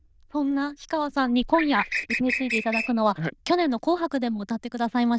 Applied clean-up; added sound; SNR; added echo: neural diffusion model UNIVERSE++.